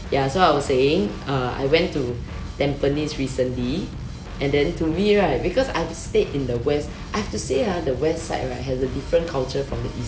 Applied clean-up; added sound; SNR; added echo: none; Drum / Drum kit; 17 dB; none.